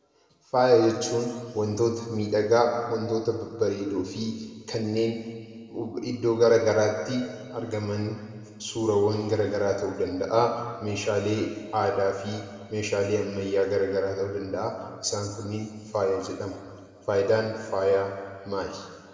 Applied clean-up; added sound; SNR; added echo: none; none; none; reverberation time 1.9 s.